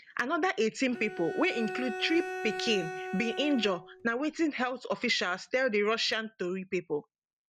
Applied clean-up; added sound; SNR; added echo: none; Bowed string instrument; 8 dB; none.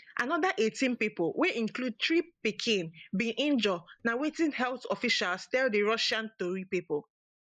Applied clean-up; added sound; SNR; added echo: neural mask model Resemble Enhance denoiser.